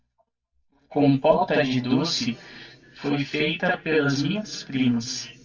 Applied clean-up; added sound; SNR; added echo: none; none; none; reverberation time 1.5 s.